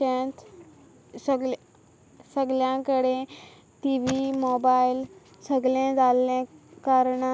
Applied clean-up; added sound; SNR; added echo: none; none; none; none.